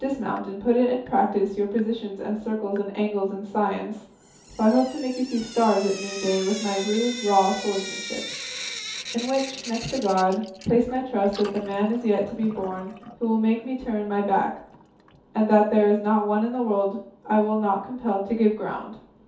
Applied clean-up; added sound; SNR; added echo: none; Drip / Sink (filling or washing); 16 dB; reverberation time 0.5 s.